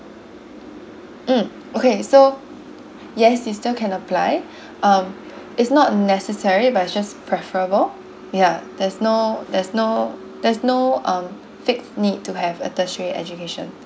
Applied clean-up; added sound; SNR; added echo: none; none; none; none.